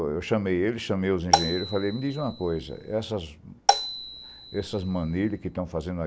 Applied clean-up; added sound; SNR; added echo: none; Marimba, xylophone; 1 dB; none.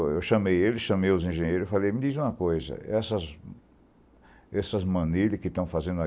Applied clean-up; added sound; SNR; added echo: none; none; none; none.